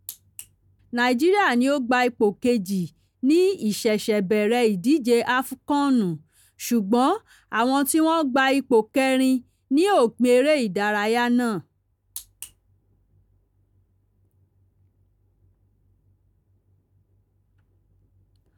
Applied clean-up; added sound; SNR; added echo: none; none; none; none.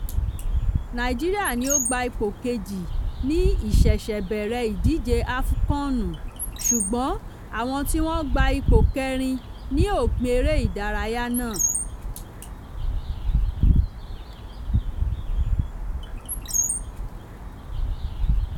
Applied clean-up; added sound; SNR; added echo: none; Bird; -4 dB; none.